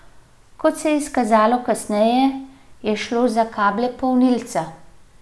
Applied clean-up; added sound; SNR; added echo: none; none; none; none.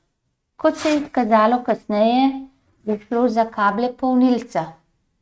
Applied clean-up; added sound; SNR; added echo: neural mask model RNNoise.